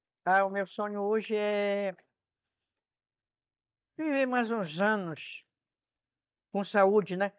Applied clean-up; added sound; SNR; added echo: neural mask model DeepFilterNet 3.